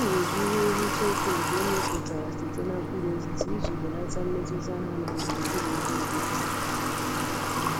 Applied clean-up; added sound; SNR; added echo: none; Water tap, faucet / Water; -3 dB; none.